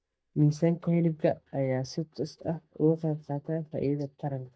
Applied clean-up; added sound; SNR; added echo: neural mask model DeepFilterNet 3.